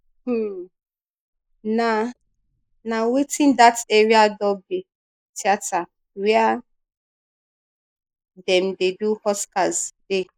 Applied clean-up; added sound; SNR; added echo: neural mask model Resemble Enhance denoiser.